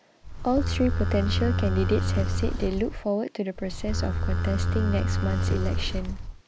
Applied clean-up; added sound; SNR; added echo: none; Livestock, farm animals, working animals; -3 dB; none.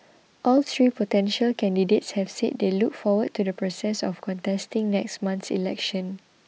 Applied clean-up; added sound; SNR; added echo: none; none; none; none.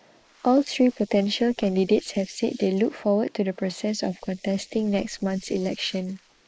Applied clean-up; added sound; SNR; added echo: neural mask model Resemble Enhance denoiser.